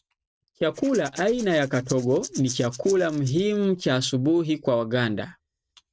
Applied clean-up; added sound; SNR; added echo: neural mask model RNNoise.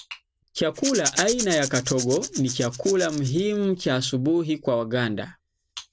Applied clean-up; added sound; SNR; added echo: none; Rattle / Rattle (instrument); 7 dB; none.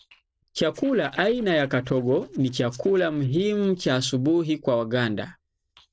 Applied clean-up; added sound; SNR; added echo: neural separator model SepFormer DNS4.